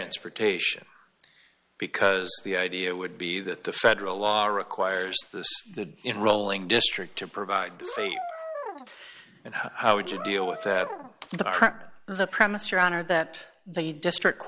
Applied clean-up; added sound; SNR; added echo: none; Brass instrument; 9 dB; none.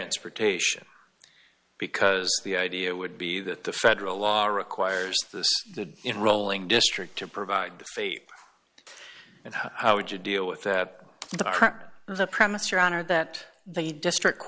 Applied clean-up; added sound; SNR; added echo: none; none; none; none.